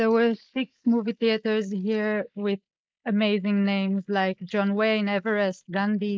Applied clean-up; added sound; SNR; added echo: neural mask model Resemble Enhance denoiser.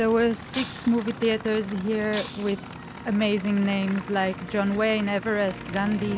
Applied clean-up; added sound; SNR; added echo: none; Shatter + Idling / Aircraft; 12 dB; none.